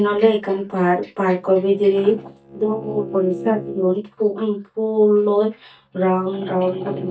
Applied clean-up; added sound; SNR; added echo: neural mask model DeepFilterNet 3.